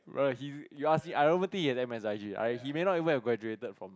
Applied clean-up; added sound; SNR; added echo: none; none; none; none.